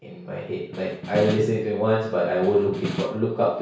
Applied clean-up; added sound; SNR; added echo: none; Snare drum; 9 dB; reverberation time 0.6 s.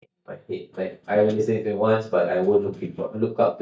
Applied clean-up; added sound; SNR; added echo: neural mask model DeepFilterNet 3.